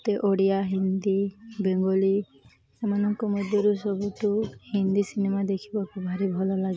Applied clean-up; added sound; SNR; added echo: none; none; none; none.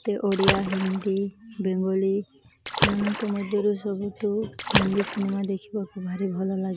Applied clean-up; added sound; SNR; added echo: none; Water / Splash, splatter; 4 dB; none.